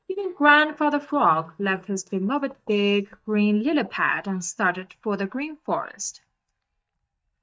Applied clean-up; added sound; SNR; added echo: neural mask model DeepFilterNet 3.